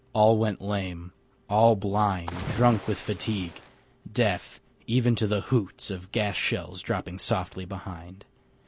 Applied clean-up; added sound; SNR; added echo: none; Splash, splatter; 12 dB; none.